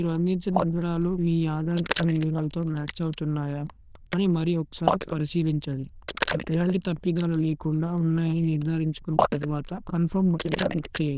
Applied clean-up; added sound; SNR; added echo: neural diffusion model UNIVERSE++.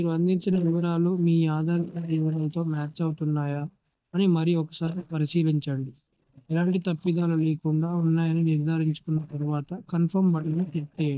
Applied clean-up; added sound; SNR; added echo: neural mask model DeepFilterNet 3.